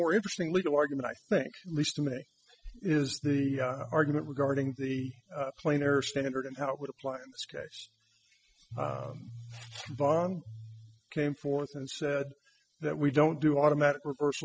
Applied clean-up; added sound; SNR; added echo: classical method spectral subtraction.